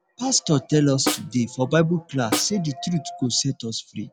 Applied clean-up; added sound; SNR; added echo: none; Snare drum; 7 dB; none.